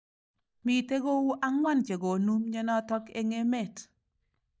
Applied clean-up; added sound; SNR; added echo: neural mask model DeepFilterNet 3.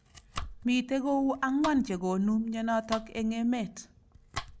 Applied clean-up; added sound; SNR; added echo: none; Domestic sounds, home sounds; 14 dB; none.